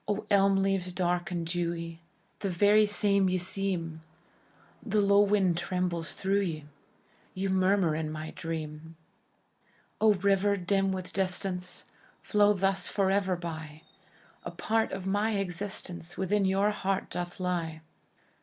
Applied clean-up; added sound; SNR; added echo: none; none; none; none.